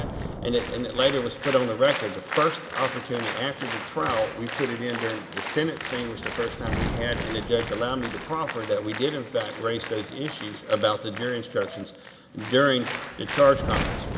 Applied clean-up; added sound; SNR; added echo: none; Applause + Thunder; 7 dB; none.